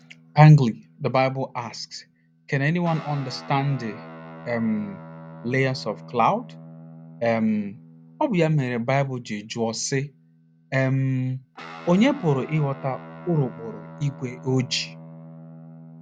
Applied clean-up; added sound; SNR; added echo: none; Guitar; 19 dB; none.